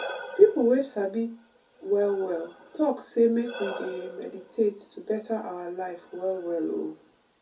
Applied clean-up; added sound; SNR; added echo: none; Breathing; 16 dB; reverberation time 0.2 s.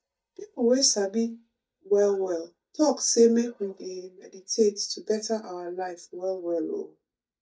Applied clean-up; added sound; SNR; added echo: neural mask model DeepFilterNet 3.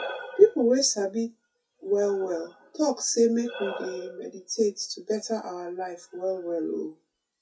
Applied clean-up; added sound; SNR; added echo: classical method WPE with log-MMSE.